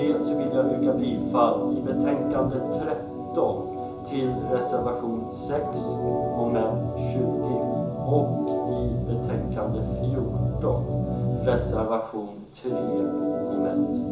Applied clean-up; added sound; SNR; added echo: none; Organ; -2 dB; reverberation time 0.7 s.